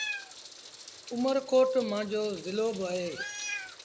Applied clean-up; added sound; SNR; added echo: none; Meow; 11 dB; none.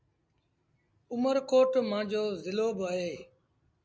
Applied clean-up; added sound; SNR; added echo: none; none; none; none.